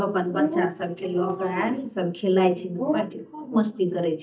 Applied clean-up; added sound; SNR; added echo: neural mask model DeepFilterNet 3.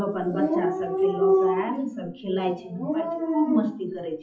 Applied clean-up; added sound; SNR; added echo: classical method WPE with log-MMSE.